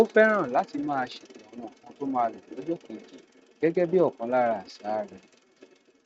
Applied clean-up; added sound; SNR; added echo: neural mask model RNNoise.